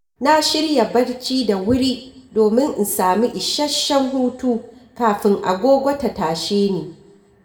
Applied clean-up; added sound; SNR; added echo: none; none; none; reverberation time 0.6 s.